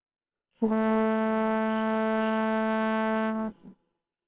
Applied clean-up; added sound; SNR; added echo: neural separator model SepFormer WHAMR!.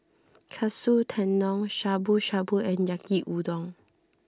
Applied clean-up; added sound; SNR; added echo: none; none; none; none.